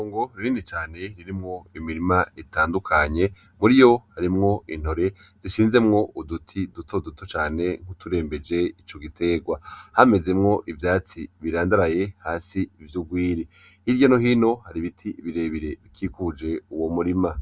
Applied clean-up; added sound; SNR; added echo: none; none; none; none.